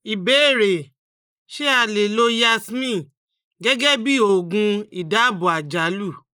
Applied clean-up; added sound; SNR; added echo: neural mask model Resemble Enhance denoiser.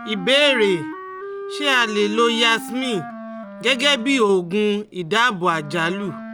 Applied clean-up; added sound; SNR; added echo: none; Wind instrument, woodwind instrument; 13 dB; none.